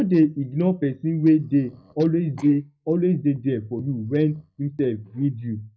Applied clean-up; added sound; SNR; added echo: neural mask model DeepFilterNet 3.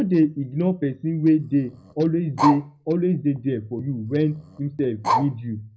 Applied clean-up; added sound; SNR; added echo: none; Bark; 6 dB; reverberation time 0.4 s.